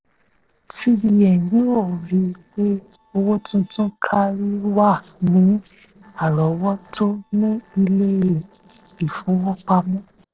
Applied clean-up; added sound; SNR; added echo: neural separator model SepFormer DNS4.